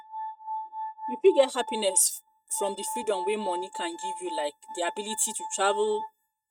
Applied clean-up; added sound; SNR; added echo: neural mask model RNNoise.